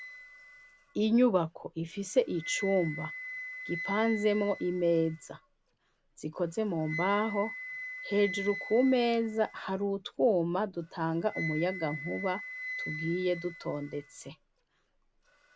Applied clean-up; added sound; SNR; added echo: none; Wind instrument, woodwind instrument; 11 dB; none.